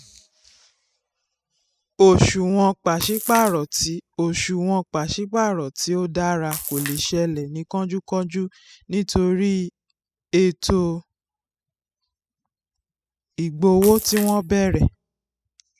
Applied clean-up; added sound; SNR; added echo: classical method spectral subtraction.